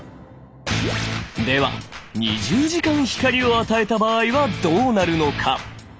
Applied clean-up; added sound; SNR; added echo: none; none; none; none.